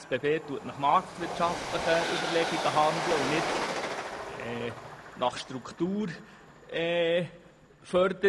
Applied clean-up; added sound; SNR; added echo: none; Train; 6 dB; none.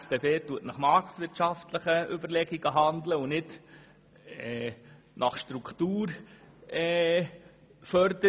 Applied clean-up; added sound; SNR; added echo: none; none; none; none.